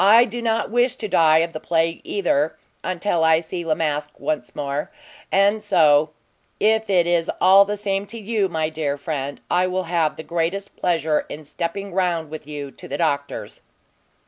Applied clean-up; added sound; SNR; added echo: none; none; none; none.